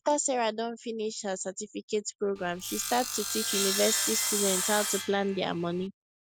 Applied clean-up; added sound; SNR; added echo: none; Sawing; 2 dB; none.